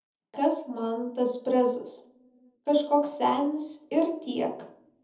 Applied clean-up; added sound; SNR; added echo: none; none; none; reverberation time 0.7 s.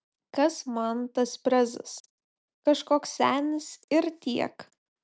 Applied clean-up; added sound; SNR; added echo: none; none; none; none.